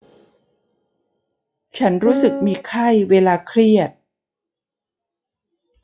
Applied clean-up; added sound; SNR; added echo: classical method log-MMSE.